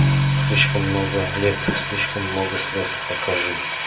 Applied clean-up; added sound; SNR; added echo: none; Bowed string instrument; 2 dB; reverberation time 0.5 s.